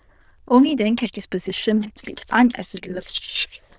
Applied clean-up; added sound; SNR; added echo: neural diffusion model UNIVERSE++.